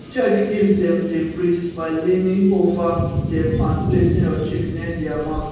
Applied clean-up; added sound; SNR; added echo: none; Thunder / Cricket; 5 dB; reverberation time 1.3 s.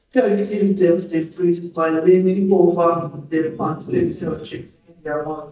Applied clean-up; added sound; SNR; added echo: neural mask model DeepFilterNet 3.